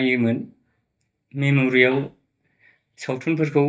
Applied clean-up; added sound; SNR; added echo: neural mask model DeepFilterNet 3.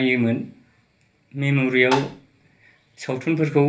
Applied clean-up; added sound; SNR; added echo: none; Tap; 4 dB; reverberation time 0.3 s.